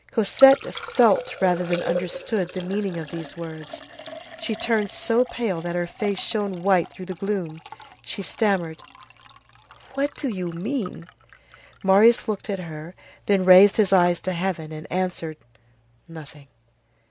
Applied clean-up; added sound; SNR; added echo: none; Liquid; 15 dB; none.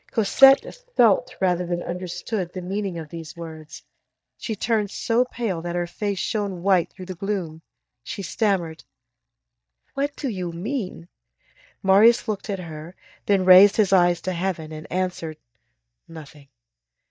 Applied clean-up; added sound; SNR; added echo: neural mask model DeepFilterNet 3.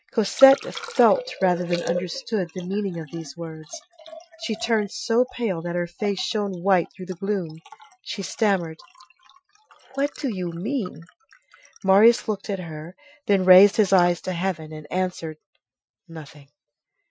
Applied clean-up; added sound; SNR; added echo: classical method Wiener filter.